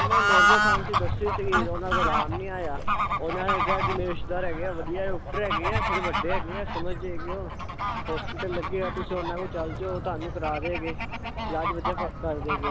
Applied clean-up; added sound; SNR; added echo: none; Bird / Fowl; -5 dB; none.